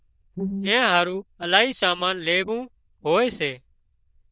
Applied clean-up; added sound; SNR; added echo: neural diffusion model UNIVERSE++.